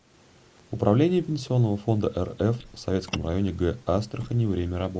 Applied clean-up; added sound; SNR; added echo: neural mask model Resemble Enhance denoiser.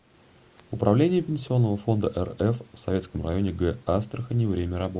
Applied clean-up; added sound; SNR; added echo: none; none; none; none.